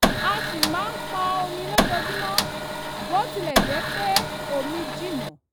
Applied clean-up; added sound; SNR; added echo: none; Printer; -3 dB; none.